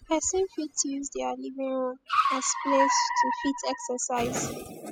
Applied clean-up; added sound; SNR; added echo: classical method spectral subtraction.